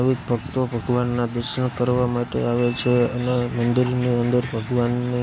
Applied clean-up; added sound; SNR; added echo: none; none; none; none.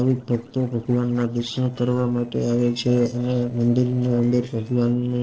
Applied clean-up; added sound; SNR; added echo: neural separator model SepFormer DNS4.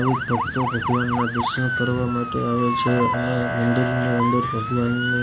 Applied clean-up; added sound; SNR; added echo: none; Motor vehicle (road) / Siren; 3 dB; reverberation time 2.0 s.